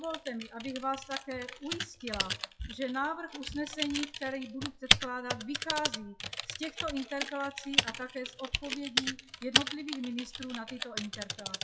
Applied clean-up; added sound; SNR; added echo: classical method WPE with log-MMSE.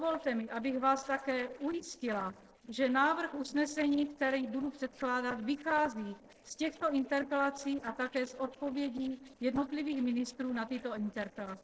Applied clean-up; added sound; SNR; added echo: neural separator model SepFormer DNS4.